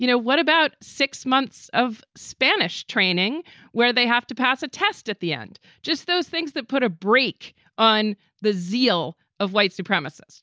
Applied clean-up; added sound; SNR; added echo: none; none; none; none.